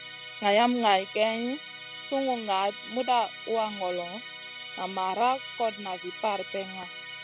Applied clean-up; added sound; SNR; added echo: none; Musical instrument; 11 dB; none.